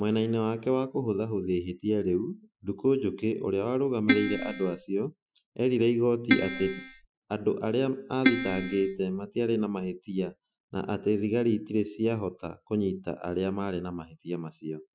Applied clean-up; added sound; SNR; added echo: classical method Wiener filter.